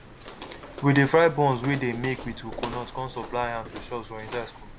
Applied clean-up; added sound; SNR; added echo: none; Walk, footsteps; 13 dB; none.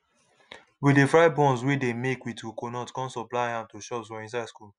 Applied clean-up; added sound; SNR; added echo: none; none; none; none.